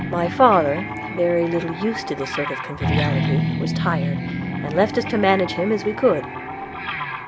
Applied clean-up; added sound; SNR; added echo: none; Guitar; 3 dB; none.